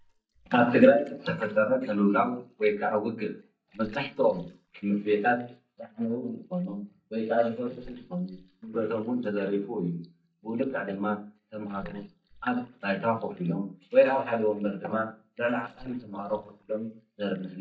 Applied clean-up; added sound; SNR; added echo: neural mask model DeepFilterNet 3.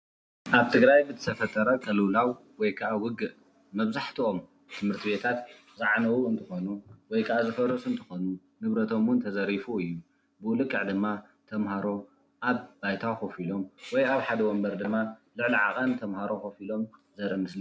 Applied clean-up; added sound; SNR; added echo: none; none; none; none.